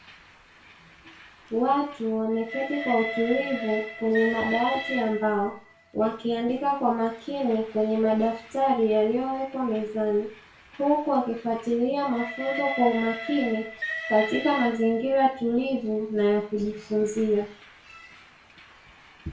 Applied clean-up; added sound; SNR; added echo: none; Train; 12 dB; reverberation time 0.4 s.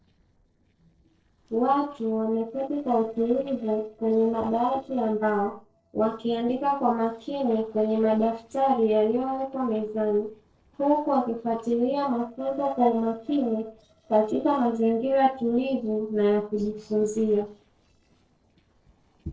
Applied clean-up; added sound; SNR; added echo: neural separator model SepFormer DNS4.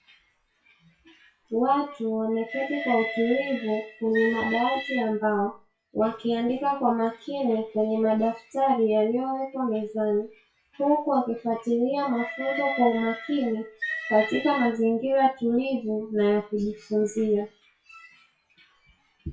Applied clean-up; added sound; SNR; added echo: classical method WPE with log-MMSE.